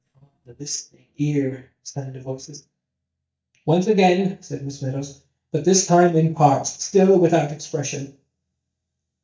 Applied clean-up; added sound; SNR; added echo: neural mask model DeepFilterNet 3.